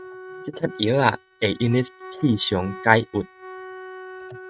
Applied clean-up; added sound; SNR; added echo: neural mask model RNNoise.